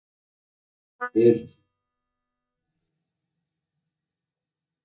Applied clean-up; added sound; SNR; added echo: neural mask model DeepFilterNet 3.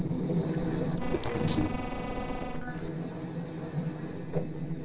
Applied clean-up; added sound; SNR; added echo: neural separator model SepFormer DNS4.